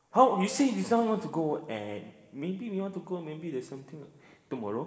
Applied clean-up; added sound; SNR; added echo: none; none; none; reverberation time 1.1 s.